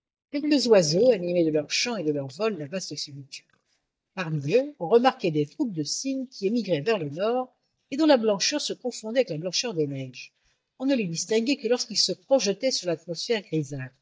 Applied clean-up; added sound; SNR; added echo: neural mask model DeepFilterNet 3.